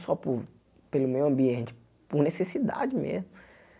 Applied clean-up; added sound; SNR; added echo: none; none; none; none.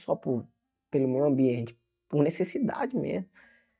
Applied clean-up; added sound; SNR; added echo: neural mask model DeepFilterNet 3.